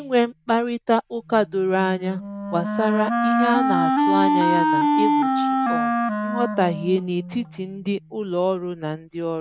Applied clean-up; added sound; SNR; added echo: none; Wind instrument, woodwind instrument; -1 dB; none.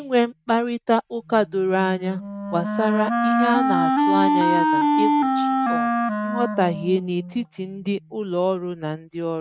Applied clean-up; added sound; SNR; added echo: neural mask model RNNoise.